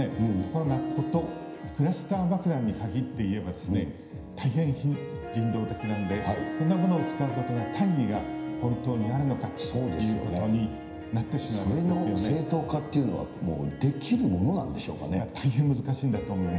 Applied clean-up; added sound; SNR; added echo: none; Harp; 10 dB; reverberation time 0.9 s.